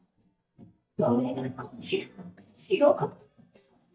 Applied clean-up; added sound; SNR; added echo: neural mask model DeepFilterNet 3.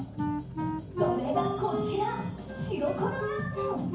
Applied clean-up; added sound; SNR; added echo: none; Wind instrument, woodwind instrument; 4 dB; reverberation time 0.9 s.